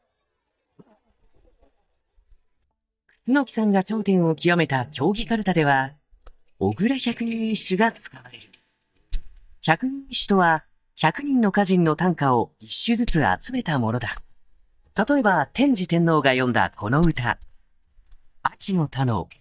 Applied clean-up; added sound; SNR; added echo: neural mask model DeepFilterNet 3.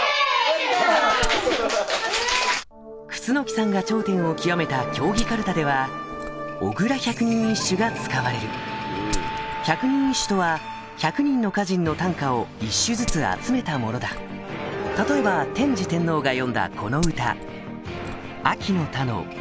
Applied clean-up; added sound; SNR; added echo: none; Glass; 14 dB; none.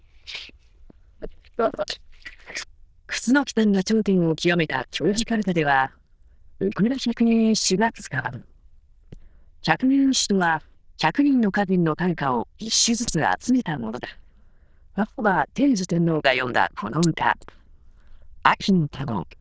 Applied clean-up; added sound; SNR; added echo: neural diffusion model UNIVERSE++.